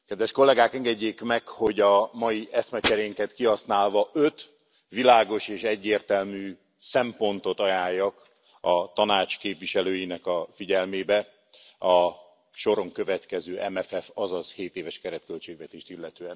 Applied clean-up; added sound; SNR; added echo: none; none; none; none.